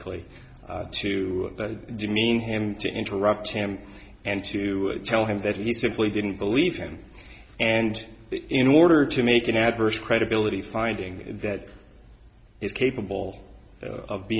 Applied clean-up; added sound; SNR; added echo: none; none; none; none.